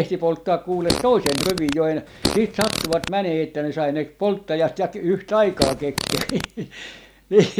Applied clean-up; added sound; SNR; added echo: none; Fart; 5 dB; none.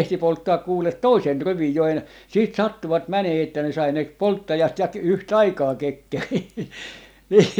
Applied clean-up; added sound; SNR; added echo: none; none; none; none.